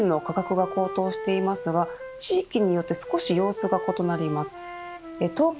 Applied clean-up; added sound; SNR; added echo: none; Wind instrument, woodwind instrument; 10 dB; none.